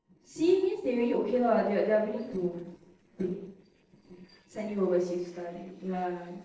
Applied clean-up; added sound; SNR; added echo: neural separator model SepFormer DNS4.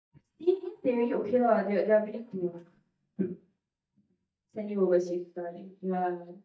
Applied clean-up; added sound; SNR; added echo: neural mask model DeepFilterNet 3.